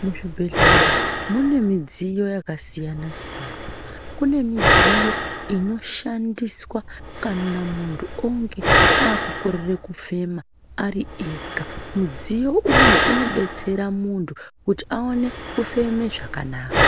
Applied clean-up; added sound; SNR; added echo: none; Breathing; -1 dB; none.